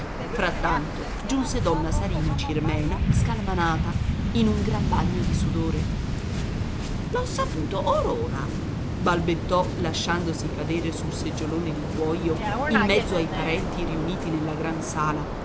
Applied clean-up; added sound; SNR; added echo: none; Waves, surf; -1 dB; none.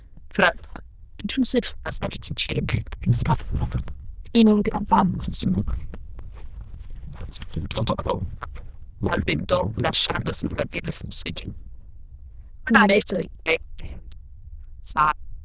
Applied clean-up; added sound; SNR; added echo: neural diffusion model UNIVERSE++.